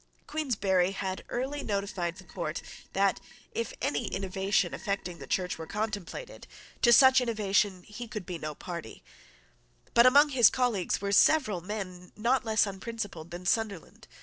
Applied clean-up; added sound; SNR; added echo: neural separator model SepFormer DNS4.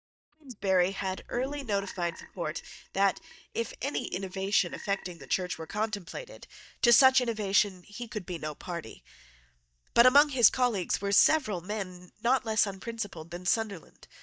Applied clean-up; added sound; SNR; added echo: neural mask model DeepFilterNet 3.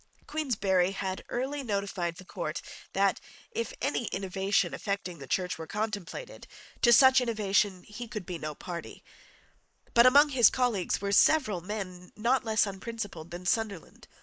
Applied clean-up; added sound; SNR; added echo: neural mask model Resemble Enhance denoiser.